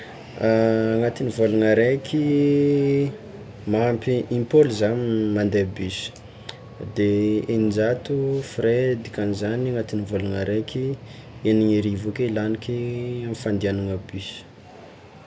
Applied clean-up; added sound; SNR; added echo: none; none; none; none.